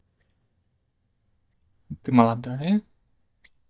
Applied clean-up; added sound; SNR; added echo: neural mask model DeepFilterNet 3.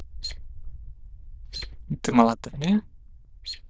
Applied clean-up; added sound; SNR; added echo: neural diffusion model UNIVERSE++.